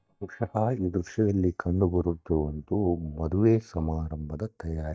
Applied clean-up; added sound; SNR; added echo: neural mask model DeepFilterNet 3.